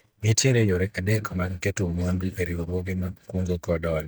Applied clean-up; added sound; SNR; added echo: neural mask model DeepFilterNet 3.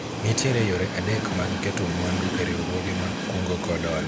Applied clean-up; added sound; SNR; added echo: none; Train; 2 dB; none.